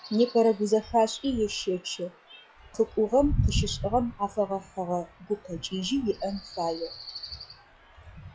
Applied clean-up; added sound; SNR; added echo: classical method log-MMSE.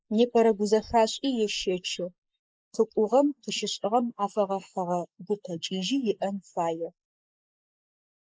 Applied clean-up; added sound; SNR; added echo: neural mask model Resemble Enhance denoiser.